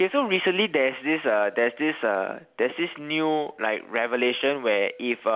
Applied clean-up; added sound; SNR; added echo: none; none; none; none.